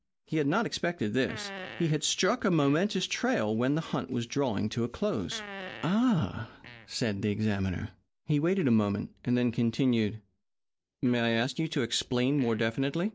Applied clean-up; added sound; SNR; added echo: neural mask model Resemble Enhance denoiser.